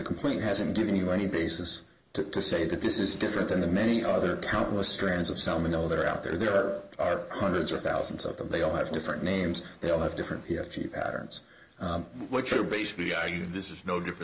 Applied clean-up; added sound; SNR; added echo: none; none; none; none.